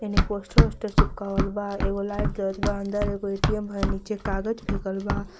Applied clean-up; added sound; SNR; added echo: none; Run; -4 dB; none.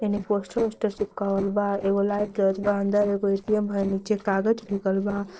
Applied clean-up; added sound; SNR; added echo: neural separator model SepFormer DNS4.